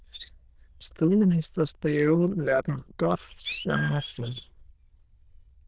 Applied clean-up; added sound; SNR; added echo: neural diffusion model UNIVERSE++.